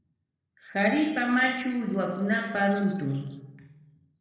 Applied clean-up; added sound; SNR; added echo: neural separator model SepFormer DNS4.